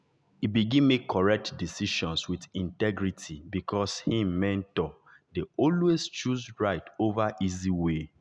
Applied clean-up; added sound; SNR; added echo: none; none; none; none.